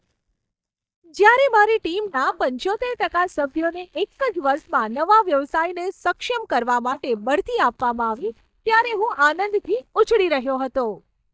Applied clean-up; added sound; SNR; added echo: neural mask model DeepFilterNet 3.